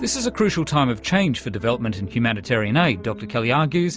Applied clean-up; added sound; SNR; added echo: none; Piano; 19 dB; none.